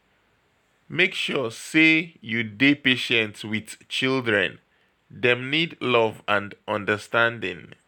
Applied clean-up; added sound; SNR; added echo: none; none; none; none.